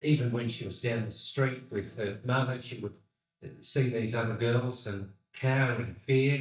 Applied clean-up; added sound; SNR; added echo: neural mask model DeepFilterNet 3.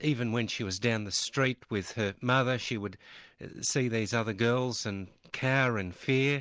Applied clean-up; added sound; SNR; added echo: none; none; none; none.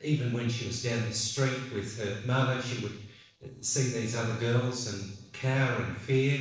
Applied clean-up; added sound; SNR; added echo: neural separator model SepFormer DNS4.